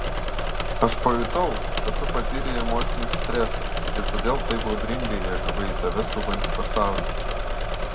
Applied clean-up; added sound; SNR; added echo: none; Engine / Mechanisms; -4 dB; reverberation time 1.2 s.